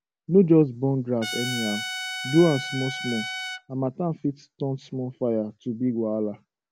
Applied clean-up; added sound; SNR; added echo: none; Trumpet; 7 dB; none.